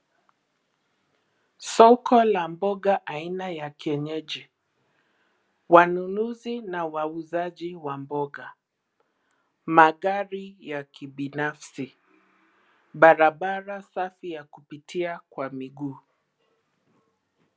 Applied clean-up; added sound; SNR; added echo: none; none; none; none.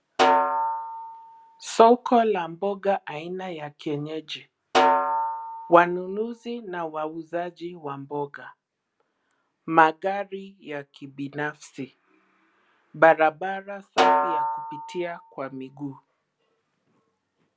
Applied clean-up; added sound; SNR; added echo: none; Snare drum; 0 dB; none.